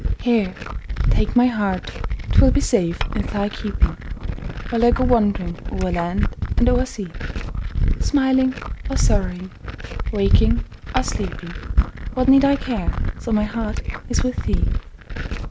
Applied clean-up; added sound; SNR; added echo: none; Glass; -1 dB; none.